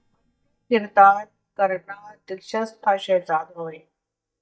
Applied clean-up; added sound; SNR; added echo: neural mask model DeepFilterNet 3.